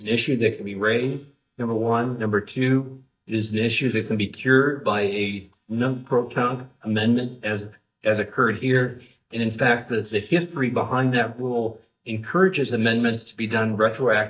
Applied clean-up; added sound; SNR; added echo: neural mask model DeepFilterNet 3.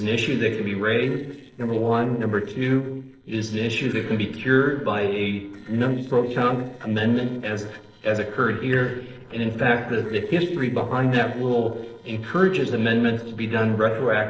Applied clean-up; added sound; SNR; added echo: neural separator model SepFormer DNS4.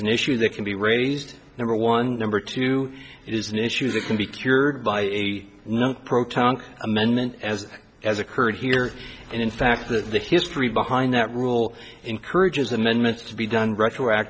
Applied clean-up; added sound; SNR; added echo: none; none; none; none.